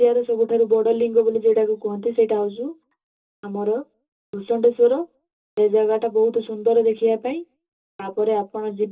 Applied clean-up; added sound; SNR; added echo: none; none; none; reverberation time 0.2 s.